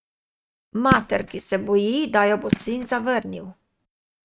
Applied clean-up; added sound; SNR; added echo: neural mask model RNNoise.